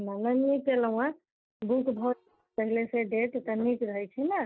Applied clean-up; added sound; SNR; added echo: neural mask model DeepFilterNet 3.